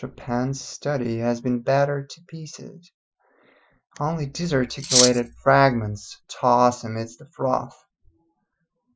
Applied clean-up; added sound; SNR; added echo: classical method Wiener filter.